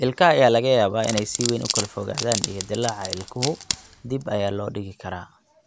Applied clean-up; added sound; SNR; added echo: none; Wood; 7 dB; none.